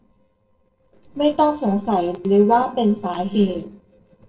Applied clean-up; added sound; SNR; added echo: neural separator model SepFormer DNS4.